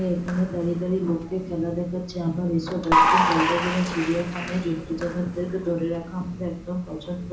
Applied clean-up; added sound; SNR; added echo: none; Applause / Crowd; 2 dB; reverberation time 0.7 s.